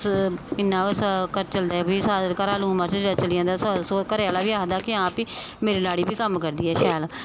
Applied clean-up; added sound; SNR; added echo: none; Burping, eructation; 11 dB; none.